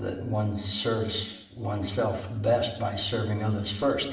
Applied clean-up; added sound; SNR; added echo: none; none; none; reverberation time 0.8 s.